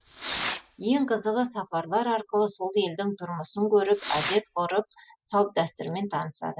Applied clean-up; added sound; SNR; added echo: classical method spectral subtraction.